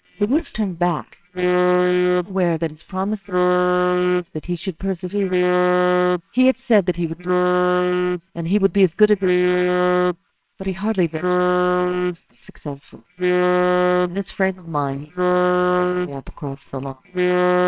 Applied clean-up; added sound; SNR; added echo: neural separator model SepFormer WHAMR!.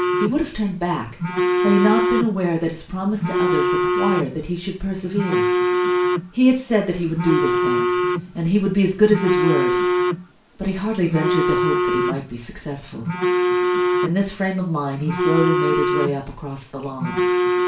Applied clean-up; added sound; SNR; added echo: none; Telephone; -1 dB; reverberation time 0.3 s.